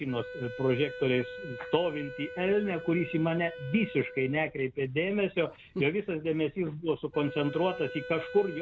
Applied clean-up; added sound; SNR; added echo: none; Wind instrument, woodwind instrument; 13 dB; none.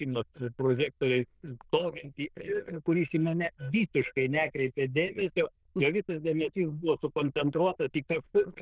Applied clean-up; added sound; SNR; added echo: neural diffusion model UNIVERSE++.